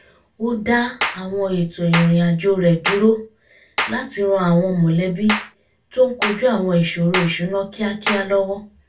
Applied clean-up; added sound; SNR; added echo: none; Clapping; 9 dB; reverberation time 0.2 s.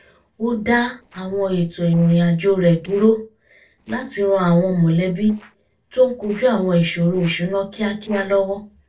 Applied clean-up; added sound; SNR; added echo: neural separator model SepFormer DNS4.